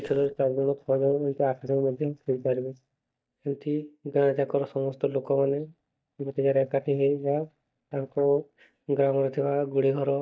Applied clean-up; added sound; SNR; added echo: neural mask model DeepFilterNet 3.